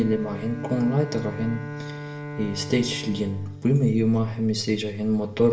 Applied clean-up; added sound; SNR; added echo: none; Bowed string instrument; 12 dB; reverberation time 0.5 s.